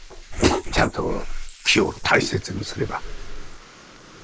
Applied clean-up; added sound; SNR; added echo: neural mask model Resemble Enhance denoiser.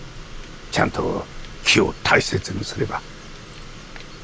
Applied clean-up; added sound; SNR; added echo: none; none; none; none.